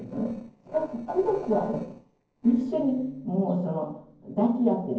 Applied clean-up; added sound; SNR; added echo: neural separator model SepFormer DNS4.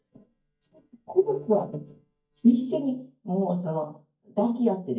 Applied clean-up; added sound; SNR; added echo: neural mask model DeepFilterNet 3.